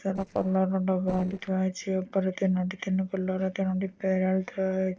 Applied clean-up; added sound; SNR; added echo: neural separator model SepFormer DNS4.